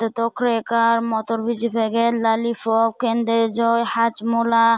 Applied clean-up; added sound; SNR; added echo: none; none; none; none.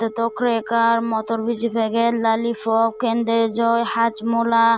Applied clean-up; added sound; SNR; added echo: none; Telephone; 18 dB; none.